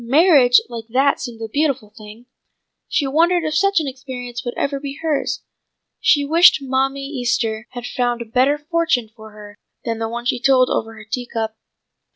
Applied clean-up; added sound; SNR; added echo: none; none; none; none.